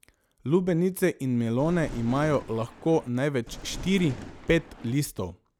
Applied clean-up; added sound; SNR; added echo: none; Thunder; 14 dB; none.